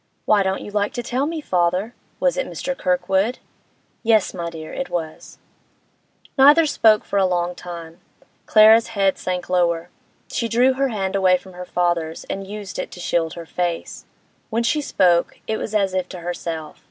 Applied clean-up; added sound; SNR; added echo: none; none; none; none.